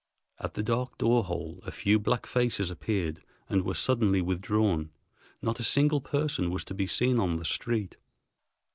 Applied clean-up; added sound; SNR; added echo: none; none; none; none.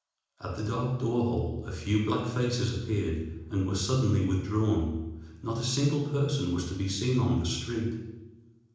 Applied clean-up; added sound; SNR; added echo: none; none; none; reverberation time 1.0 s.